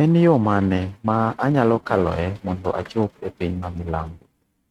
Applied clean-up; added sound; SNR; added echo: neural mask model RNNoise.